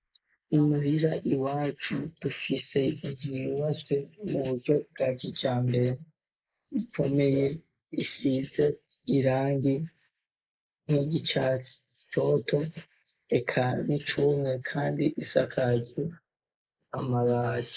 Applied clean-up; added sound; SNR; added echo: neural mask model Resemble Enhance denoiser.